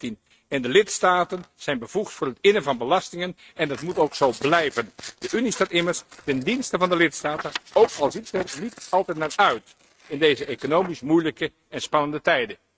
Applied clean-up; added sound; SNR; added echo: neural mask model RNNoise.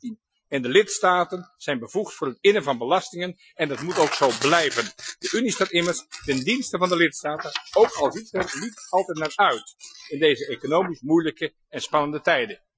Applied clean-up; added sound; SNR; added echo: classical method Wiener filter.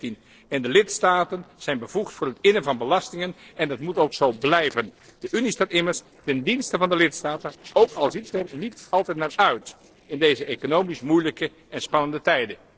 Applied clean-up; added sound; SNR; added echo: neural separator model SepFormer DNS4.